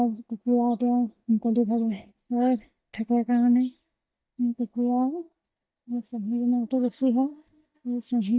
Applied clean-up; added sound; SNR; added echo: neural mask model DeepFilterNet 3.